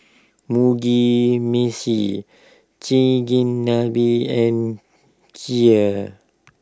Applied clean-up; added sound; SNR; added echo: none; none; none; none.